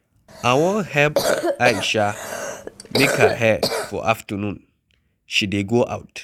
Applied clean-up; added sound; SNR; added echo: none; Cough; 3 dB; none.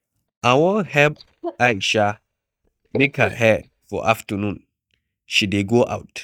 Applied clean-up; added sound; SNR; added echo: neural mask model DeepFilterNet 3.